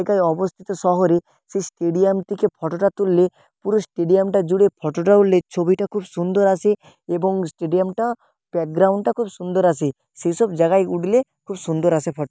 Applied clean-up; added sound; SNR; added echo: none; none; none; none.